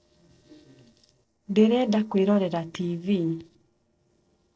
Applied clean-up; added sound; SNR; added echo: neural separator model SepFormer DNS4.